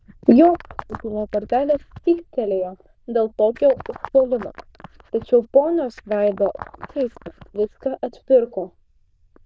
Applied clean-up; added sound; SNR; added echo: neural diffusion model UNIVERSE++.